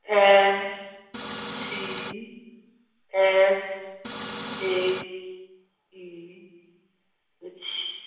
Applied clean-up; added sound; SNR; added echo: none; Printer; 8 dB; reverberation time 1.3 s.